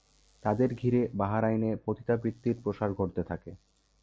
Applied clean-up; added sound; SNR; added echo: none; none; none; none.